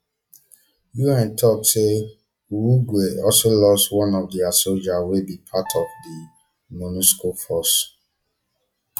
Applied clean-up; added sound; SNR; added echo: classical method log-MMSE.